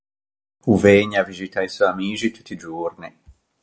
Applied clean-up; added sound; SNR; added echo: none; none; none; none.